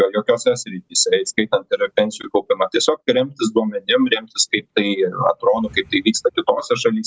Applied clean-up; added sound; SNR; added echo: none; none; none; none.